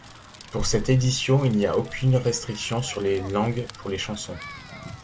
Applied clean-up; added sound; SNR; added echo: none; Crackle; 18 dB; none.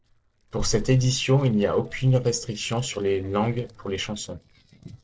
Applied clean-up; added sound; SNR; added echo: neural separator model SepFormer DNS4.